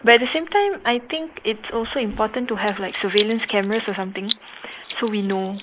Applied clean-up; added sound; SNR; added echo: neural mask model Resemble Enhance denoiser.